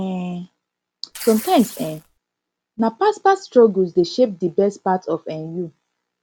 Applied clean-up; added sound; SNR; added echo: none; Tearing; 15 dB; none.